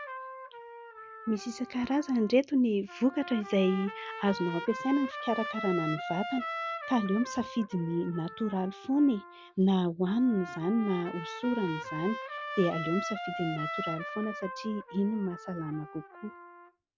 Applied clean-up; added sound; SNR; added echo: none; Trumpet; 10 dB; none.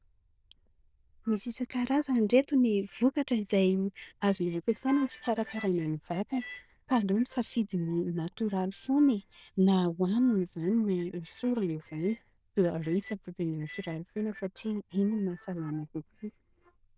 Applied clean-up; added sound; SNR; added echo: neural diffusion model UNIVERSE++.